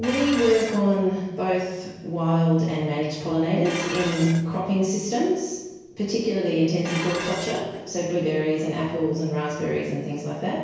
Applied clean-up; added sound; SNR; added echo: none; Dishes, pots, and pans; 14 dB; reverberation time 1.0 s.